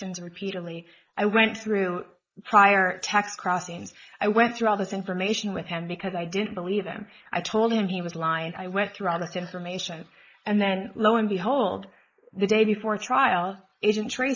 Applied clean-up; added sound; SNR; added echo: neural mask model Resemble Enhance denoiser.